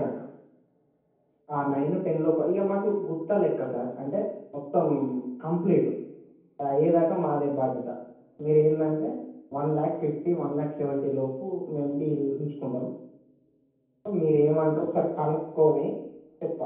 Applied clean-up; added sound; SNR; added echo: none; none; none; reverberation time 0.9 s.